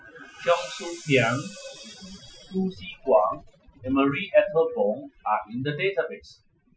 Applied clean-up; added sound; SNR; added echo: classical method Wiener filter.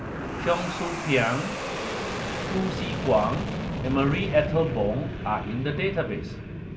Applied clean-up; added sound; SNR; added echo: none; Fixed-wing aircraft, airplane; 4 dB; none.